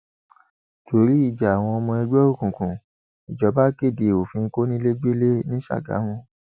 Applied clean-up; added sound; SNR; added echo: none; none; none; none.